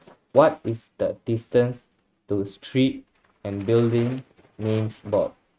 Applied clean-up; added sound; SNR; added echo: neural mask model RNNoise.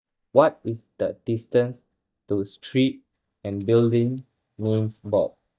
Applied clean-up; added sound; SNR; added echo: neural mask model DeepFilterNet 3.